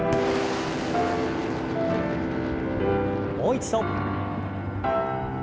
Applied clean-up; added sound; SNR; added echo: none; Boom + Bowed string instrument; 2 dB; none.